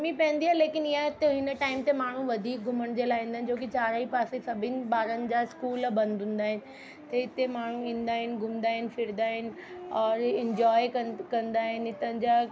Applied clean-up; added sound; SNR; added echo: none; none; none; none.